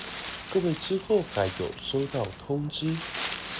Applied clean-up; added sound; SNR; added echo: none; Wind; 9 dB; none.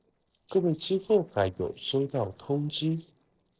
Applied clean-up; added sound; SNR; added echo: neural separator model SepFormer DNS4.